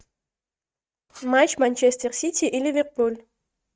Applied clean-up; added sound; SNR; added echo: neural mask model RNNoise.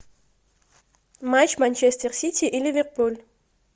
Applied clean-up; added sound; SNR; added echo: none; none; none; none.